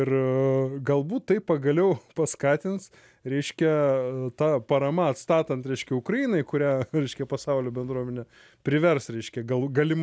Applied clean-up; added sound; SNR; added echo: none; none; none; none.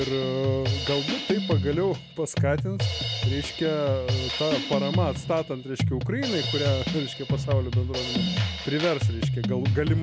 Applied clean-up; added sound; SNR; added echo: none; Drum kit; -1 dB; none.